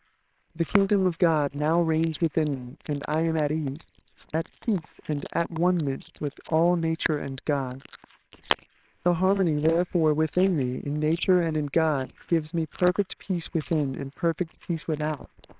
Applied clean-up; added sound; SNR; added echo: neural separator model SepFormer WHAMR!.